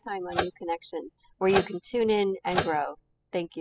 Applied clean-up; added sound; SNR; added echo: classical method spectral subtraction.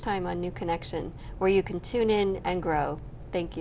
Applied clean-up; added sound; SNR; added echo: none; none; none; none.